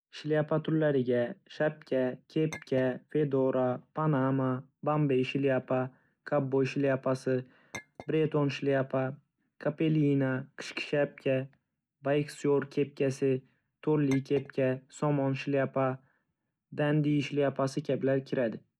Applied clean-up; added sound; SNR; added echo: none; Chink, clink; 19 dB; none.